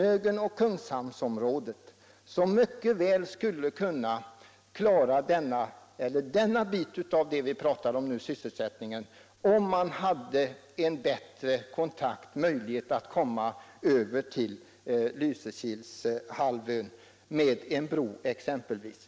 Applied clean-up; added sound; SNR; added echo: none; none; none; none.